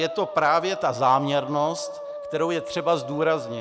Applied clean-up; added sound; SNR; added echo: none; Musical instrument; 10 dB; none.